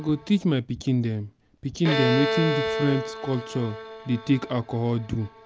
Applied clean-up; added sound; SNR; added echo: none; Bowed string instrument; 6 dB; none.